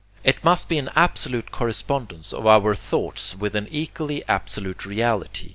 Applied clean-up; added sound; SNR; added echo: none; none; none; none.